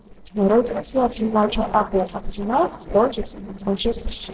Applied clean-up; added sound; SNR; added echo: neural separator model SepFormer DNS4.